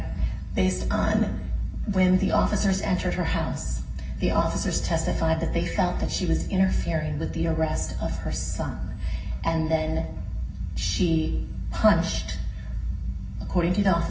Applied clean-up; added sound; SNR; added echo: none; none; none; reverberation time 0.4 s.